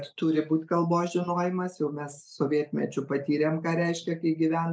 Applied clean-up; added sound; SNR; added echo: none; none; none; none.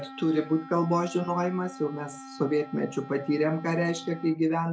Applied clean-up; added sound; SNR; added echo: none; Wind instrument, woodwind instrument; 17 dB; none.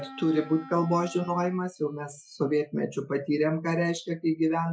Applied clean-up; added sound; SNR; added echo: classical method Wiener filter.